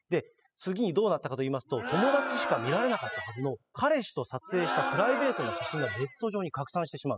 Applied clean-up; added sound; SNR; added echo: classical method spectral subtraction.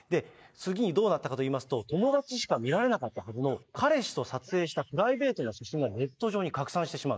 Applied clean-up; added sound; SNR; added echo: neural mask model Resemble Enhance denoiser.